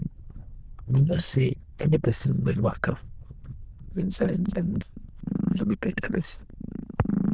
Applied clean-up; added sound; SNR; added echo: neural diffusion model UNIVERSE++.